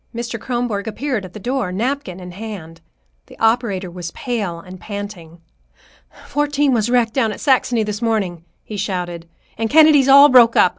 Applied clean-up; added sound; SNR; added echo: none; none; none; none.